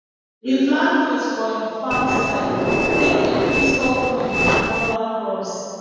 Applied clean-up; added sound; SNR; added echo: none; Train; -2 dB; reverberation time 2.1 s.